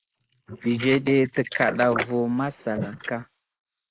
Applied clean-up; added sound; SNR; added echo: neural mask model Resemble Enhance denoiser.